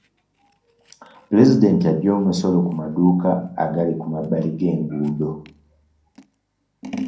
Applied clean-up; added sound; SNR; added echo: none; Scissors; 20 dB; reverberation time 0.6 s.